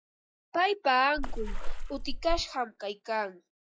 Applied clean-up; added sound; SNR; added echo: classical method log-MMSE.